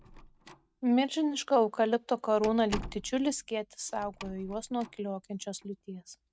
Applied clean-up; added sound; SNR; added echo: none; Slam; 16 dB; none.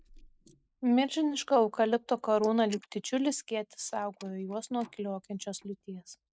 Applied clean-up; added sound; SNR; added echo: neural mask model Resemble Enhance denoiser.